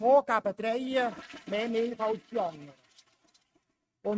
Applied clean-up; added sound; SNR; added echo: neural mask model RNNoise.